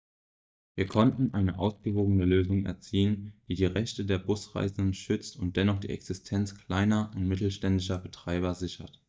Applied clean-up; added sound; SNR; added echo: neural mask model DeepFilterNet 3.